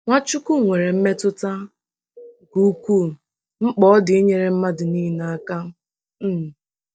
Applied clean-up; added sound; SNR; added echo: neural mask model DeepFilterNet 3.